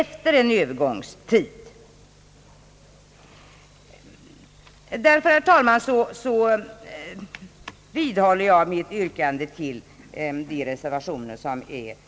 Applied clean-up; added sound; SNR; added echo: none; none; none; none.